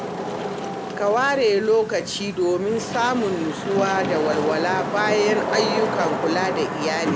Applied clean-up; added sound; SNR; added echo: none; Wind / Rain; 4 dB; none.